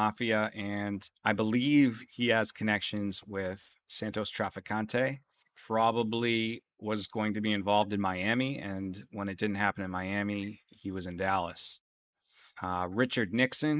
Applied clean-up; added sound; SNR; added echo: neural mask model Resemble Enhance denoiser.